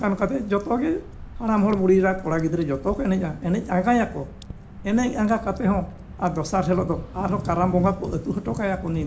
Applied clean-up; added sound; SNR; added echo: none; Drip / Water; 16 dB; reverberation time 0.4 s.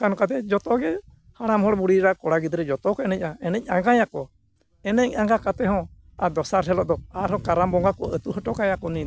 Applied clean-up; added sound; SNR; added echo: none; none; none; none.